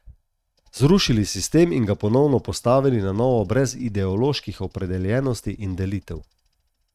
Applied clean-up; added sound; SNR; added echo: neural mask model RNNoise.